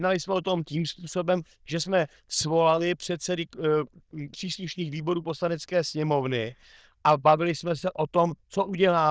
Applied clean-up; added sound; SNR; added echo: neural diffusion model UNIVERSE++.